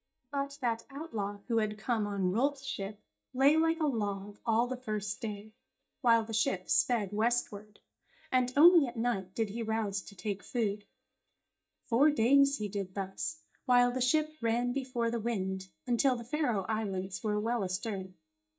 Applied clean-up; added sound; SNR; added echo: neural mask model DeepFilterNet 3.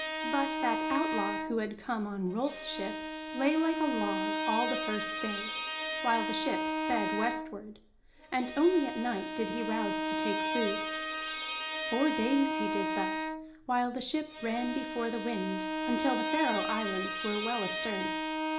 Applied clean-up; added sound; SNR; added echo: none; Bowed string instrument; 1 dB; reverberation time 0.4 s.